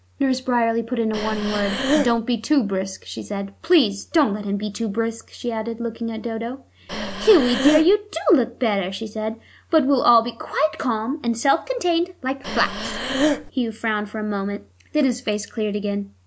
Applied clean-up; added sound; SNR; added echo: none; Breathing; 2 dB; none.